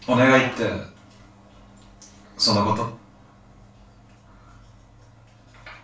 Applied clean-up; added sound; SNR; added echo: none; none; none; reverberation time 0.3 s.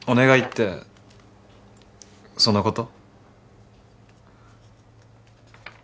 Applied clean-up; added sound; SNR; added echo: none; none; none; none.